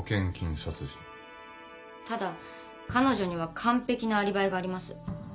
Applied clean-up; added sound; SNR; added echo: none; none; none; none.